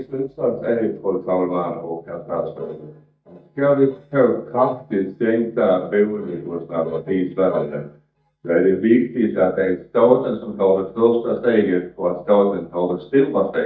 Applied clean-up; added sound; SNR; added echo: neural mask model DeepFilterNet 3.